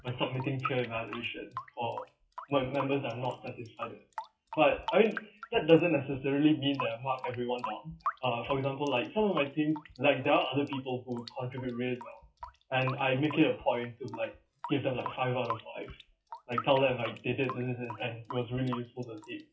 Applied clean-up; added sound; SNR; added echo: classical method WPE with log-MMSE.